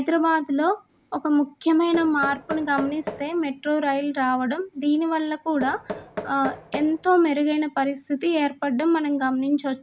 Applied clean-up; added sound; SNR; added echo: none; Knock; 15 dB; none.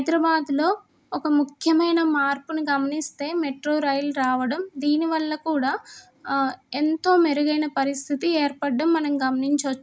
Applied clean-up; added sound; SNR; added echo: none; none; none; none.